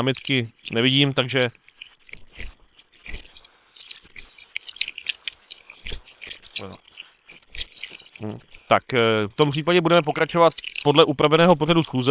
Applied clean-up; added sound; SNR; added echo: neural separator model SepFormer WHAM!.